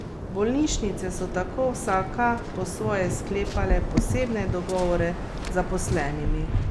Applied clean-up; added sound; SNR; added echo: none; Waves, surf; 1 dB; none.